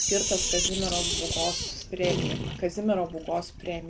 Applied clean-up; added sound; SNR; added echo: none; Sink (filling or washing); 0 dB; none.